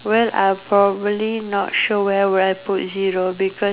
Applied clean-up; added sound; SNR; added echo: none; none; none; none.